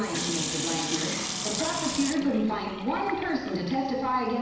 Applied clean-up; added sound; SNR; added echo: none; Sink (filling or washing) / Water tap, faucet; 5 dB; reverberation time 1.0 s.